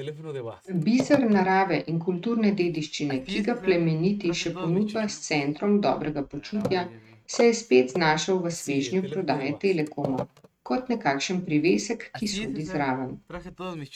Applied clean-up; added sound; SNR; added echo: neural mask model RNNoise.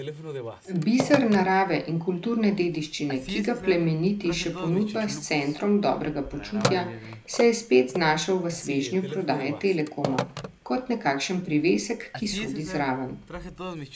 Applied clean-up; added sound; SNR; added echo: none; Telephone; 10 dB; none.